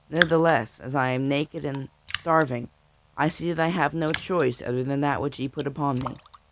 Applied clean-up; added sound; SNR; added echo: none; Raindrop; 12 dB; none.